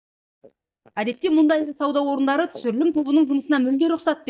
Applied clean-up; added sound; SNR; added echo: neural mask model DeepFilterNet 3.